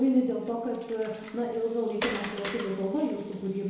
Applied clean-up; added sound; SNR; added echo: none; Water; 11 dB; reverberation time 1.0 s.